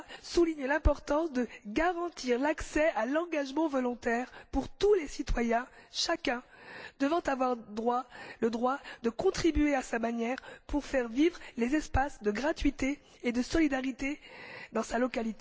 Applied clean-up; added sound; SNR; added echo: none; none; none; none.